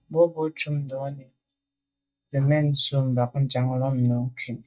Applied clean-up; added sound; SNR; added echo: neural mask model DeepFilterNet 3.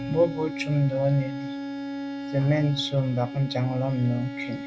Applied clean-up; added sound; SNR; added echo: none; Bowed string instrument; 8 dB; none.